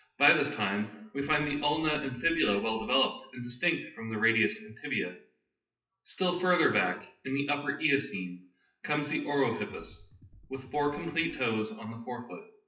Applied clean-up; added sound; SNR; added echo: classical method WPE with log-MMSE.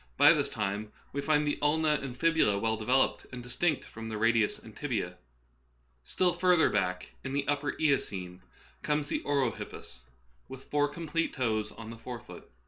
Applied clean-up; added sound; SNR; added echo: none; none; none; none.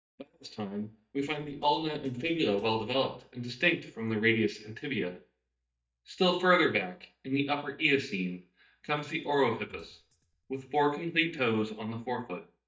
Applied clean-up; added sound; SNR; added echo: neural mask model DeepFilterNet 3.